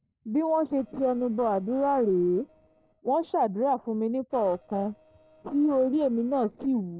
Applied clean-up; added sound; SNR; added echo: neural separator model SepFormer DNS4.